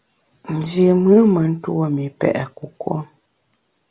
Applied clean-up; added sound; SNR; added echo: none; none; none; none.